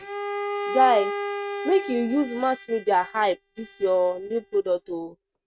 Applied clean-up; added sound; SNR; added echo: neural mask model RNNoise.